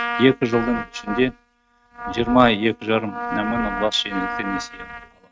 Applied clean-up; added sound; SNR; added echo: neural mask model RNNoise.